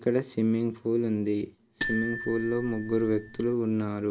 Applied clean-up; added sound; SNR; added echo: none; Marimba, xylophone; 9 dB; none.